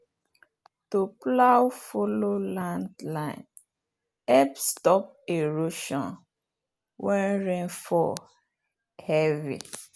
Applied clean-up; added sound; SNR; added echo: none; none; none; none.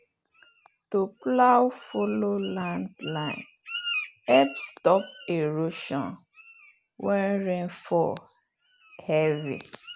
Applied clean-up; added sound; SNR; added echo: none; Bird; 15 dB; none.